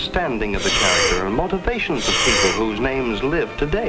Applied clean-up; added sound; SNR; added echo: none; Breathing; 0 dB; none.